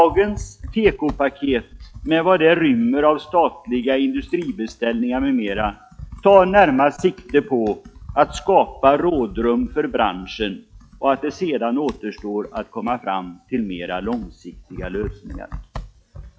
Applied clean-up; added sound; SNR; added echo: classical method log-MMSE.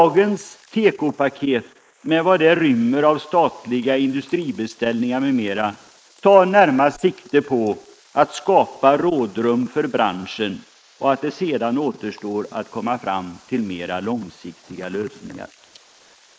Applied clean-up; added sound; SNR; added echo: neural mask model Resemble Enhance denoiser.